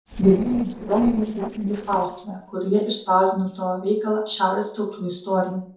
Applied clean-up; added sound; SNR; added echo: neural separator model SepFormer DNS4.